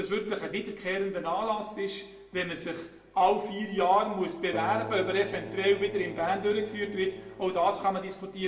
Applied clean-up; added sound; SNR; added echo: none; Keyboard (musical); 13 dB; reverberation time 0.6 s.